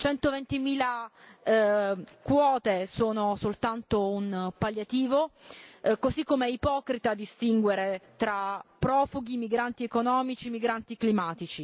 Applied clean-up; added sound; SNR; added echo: none; none; none; none.